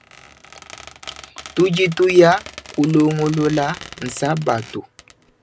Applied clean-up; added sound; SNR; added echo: none; Squeak; 18 dB; none.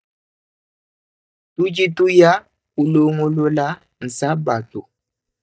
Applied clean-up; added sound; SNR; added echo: neural mask model DeepFilterNet 3.